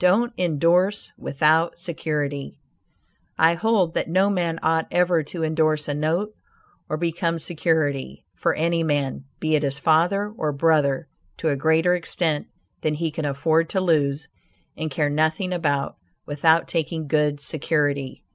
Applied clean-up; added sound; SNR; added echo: none; none; none; none.